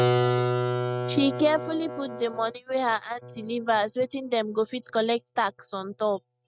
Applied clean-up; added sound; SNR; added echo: neural mask model RNNoise.